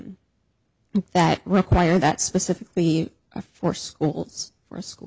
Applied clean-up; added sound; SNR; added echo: none; none; none; none.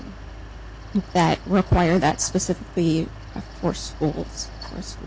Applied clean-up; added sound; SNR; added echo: none; Mechanical fan; 13 dB; none.